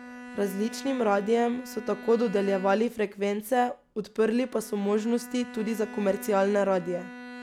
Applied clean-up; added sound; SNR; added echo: none; Bowed string instrument; 16 dB; none.